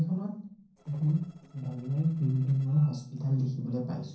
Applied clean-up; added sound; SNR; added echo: neural separator model SepFormer DNS4.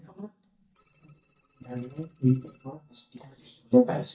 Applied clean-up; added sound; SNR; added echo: neural mask model DeepFilterNet 3.